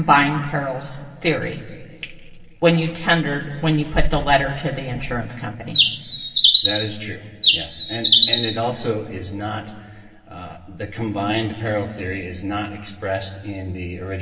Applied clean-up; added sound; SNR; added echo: none; Bird; -4 dB; reverberation time 2.9 s.